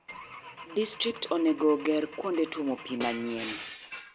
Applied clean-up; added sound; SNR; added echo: none; Glass / Engine / Car; 17 dB; none.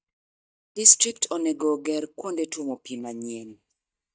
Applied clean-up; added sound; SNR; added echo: neural mask model DeepFilterNet 3.